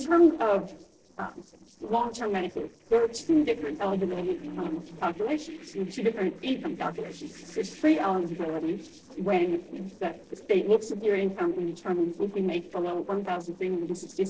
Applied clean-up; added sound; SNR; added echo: neural separator model SepFormer DNS4.